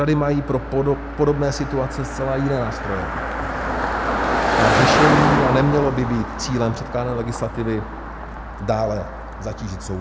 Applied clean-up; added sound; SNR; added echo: none; Car passing by; 1 dB; none.